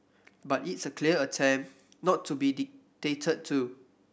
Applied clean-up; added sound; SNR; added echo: none; none; none; none.